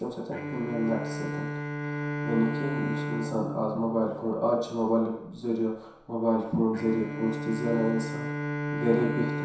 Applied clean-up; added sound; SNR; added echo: none; Bowed string instrument; 5 dB; reverberation time 0.7 s.